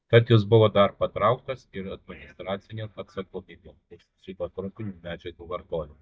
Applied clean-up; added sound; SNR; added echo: neural mask model DeepFilterNet 3.